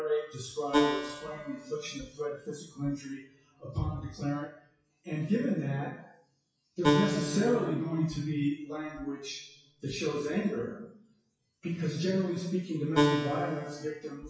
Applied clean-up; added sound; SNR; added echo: classical method WPE with log-MMSE.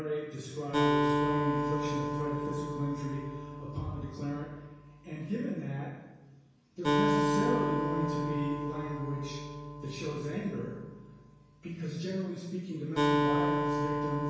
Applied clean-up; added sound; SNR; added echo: none; Acoustic guitar; -4 dB; reverberation time 1.0 s.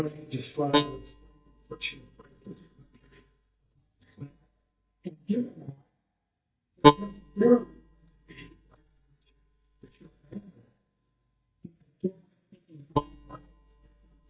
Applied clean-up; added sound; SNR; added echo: neural mask model DeepFilterNet 3.